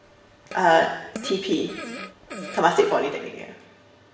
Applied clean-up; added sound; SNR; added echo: none; Fart; 15 dB; reverberation time 1.0 s.